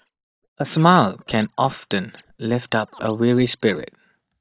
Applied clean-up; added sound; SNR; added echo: neural mask model DeepFilterNet 3.